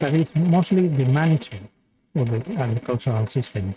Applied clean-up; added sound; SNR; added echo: neural mask model RNNoise.